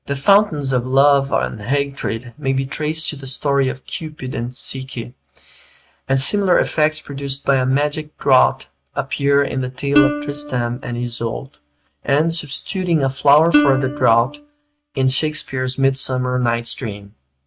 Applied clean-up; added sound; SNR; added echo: neural mask model RNNoise.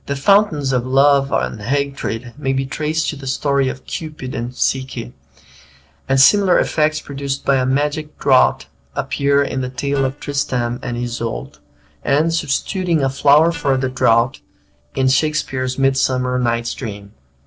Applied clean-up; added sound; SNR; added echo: neural separator model SepFormer DNS4.